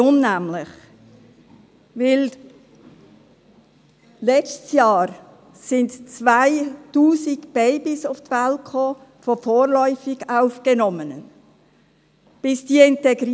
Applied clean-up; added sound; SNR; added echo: none; none; none; none.